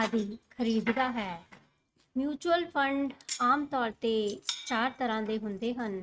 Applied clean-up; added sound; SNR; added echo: neural mask model RNNoise.